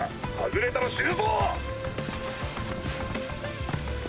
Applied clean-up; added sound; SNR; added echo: none; none; none; none.